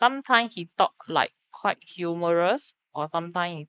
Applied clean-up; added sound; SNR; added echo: neural mask model Resemble Enhance denoiser.